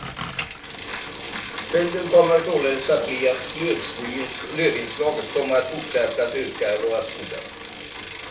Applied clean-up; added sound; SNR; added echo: none; Bicycle; 4 dB; reverberation time 0.3 s.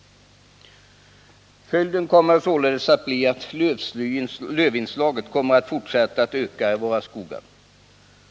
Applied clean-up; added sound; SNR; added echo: none; none; none; none.